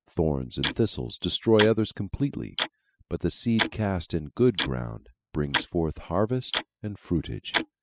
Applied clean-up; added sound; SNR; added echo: classical method spectral subtraction.